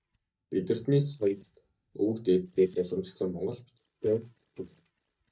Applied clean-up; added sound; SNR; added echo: neural mask model DeepFilterNet 3.